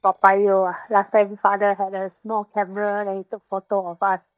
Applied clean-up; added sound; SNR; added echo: neural mask model DeepFilterNet 3.